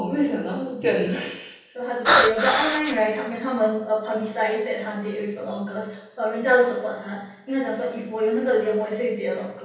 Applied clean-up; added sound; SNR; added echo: none; Breathing; -4 dB; reverberation time 0.9 s.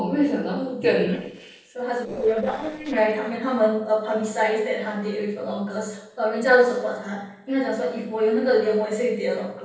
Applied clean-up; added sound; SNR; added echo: neural separator model SepFormer DNS4.